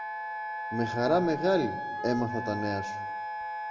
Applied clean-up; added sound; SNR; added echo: none; Wind instrument, woodwind instrument; 5 dB; reverberation time 0.7 s.